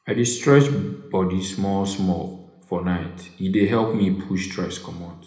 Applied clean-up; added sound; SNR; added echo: none; none; none; reverberation time 0.8 s.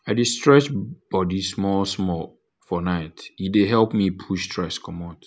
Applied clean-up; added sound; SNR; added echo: none; none; none; none.